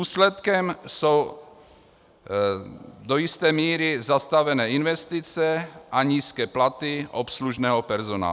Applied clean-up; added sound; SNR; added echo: none; none; none; none.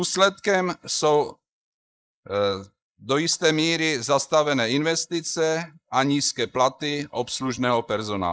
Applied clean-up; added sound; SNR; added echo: neural mask model Resemble Enhance denoiser.